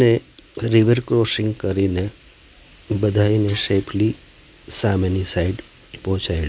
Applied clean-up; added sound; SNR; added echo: none; none; none; none.